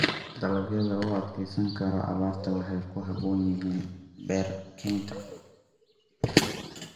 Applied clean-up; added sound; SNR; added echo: none; none; none; reverberation time 0.9 s.